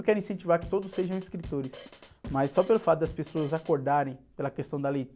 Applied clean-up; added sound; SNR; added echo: none; Drum kit; 16 dB; none.